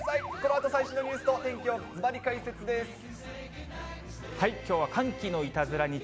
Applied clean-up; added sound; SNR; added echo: none; Motor vehicle (road) / Siren; 15 dB; none.